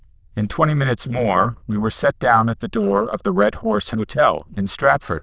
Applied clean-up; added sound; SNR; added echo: neural diffusion model UNIVERSE++.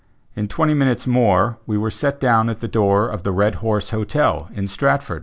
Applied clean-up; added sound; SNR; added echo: none; none; none; none.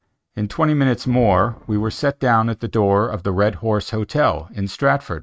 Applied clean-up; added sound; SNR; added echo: neural mask model RNNoise.